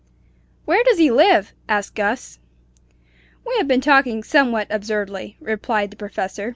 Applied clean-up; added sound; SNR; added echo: none; none; none; none.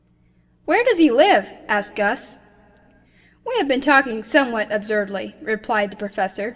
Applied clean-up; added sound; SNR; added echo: none; none; none; reverberation time 2.7 s.